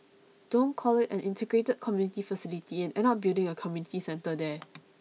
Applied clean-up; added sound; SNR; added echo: none; none; none; none.